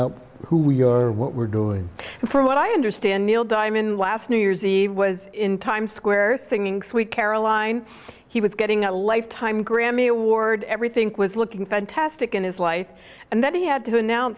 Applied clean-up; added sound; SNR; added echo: none; none; none; none.